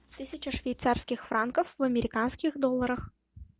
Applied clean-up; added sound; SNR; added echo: none; none; none; none.